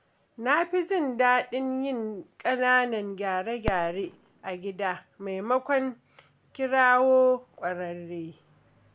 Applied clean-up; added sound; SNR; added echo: none; Fireworks; 18 dB; none.